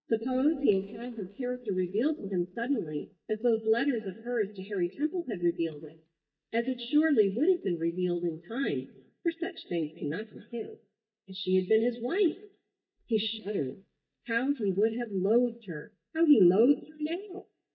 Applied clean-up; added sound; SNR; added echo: neural mask model DeepFilterNet 3.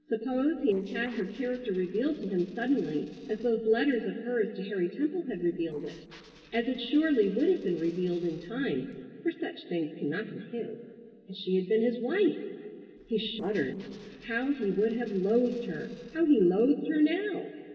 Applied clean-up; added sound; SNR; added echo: neural separator model SepFormer DNS4.